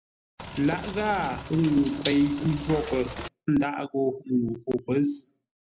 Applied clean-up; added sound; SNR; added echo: none; Bathtub (filling or washing); 11 dB; none.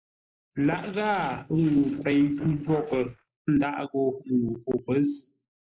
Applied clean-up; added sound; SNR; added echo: neural mask model Resemble Enhance denoiser.